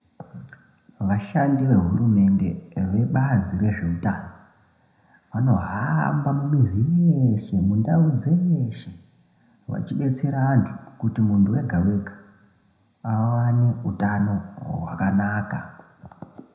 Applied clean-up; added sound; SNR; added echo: none; none; none; reverberation time 0.8 s.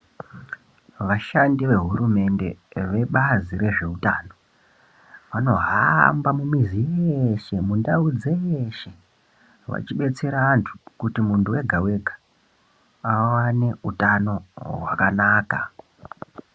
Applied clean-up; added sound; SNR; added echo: none; none; none; none.